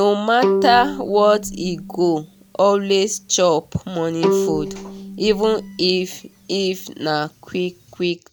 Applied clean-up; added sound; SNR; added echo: none; Bowed string instrument; 7 dB; none.